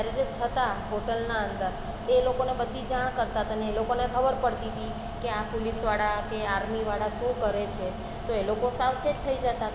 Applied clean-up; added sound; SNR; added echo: none; Mechanical fan; 6 dB; none.